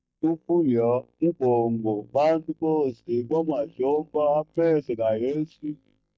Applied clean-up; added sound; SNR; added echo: neural mask model DeepFilterNet 3.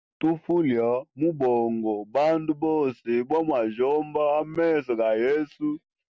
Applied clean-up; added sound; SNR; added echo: none; none; none; none.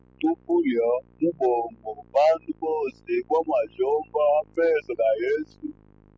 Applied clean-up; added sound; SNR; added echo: classical method spectral subtraction.